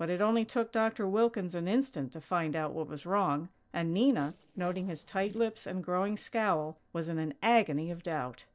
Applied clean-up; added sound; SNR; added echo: neural separator model SepFormer DNS4.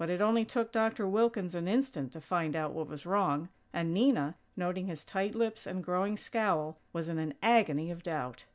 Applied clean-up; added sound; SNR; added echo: none; none; none; none.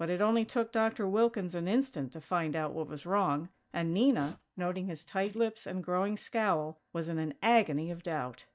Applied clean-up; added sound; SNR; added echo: neural mask model DeepFilterNet 3.